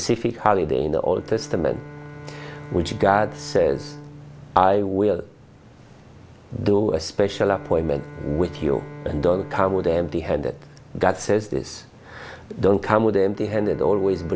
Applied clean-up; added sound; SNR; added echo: none; Bowed string instrument; 18 dB; none.